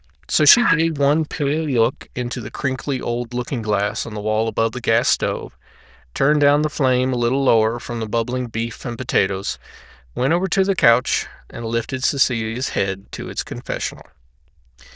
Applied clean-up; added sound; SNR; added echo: neural diffusion model UNIVERSE++.